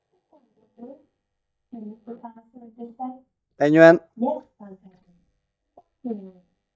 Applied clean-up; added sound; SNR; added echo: neural mask model DeepFilterNet 3.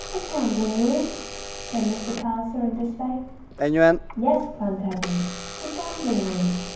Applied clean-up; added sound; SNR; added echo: none; Alarm / Door; 2 dB; reverberation time 0.9 s.